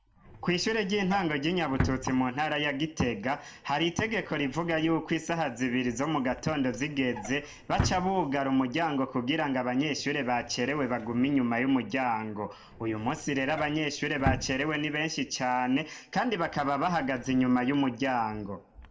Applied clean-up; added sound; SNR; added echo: none; Drawer open or close; 13 dB; reverberation time 0.5 s.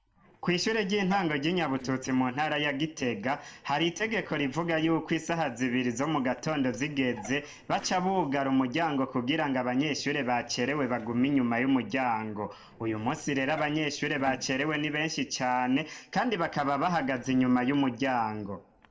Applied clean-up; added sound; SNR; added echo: neural separator model SepFormer DNS4.